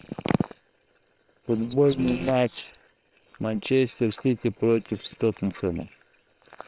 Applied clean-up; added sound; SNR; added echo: neural separator model SepFormer WHAM!.